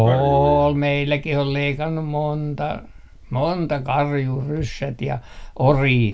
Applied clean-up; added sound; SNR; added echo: none; none; none; none.